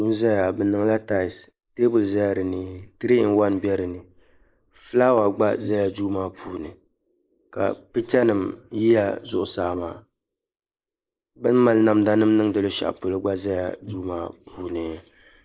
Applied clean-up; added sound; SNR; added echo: neural mask model Resemble Enhance denoiser.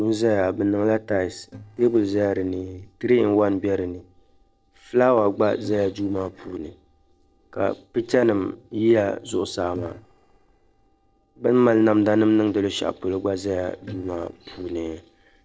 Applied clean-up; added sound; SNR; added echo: neural separator model SepFormer DNS4.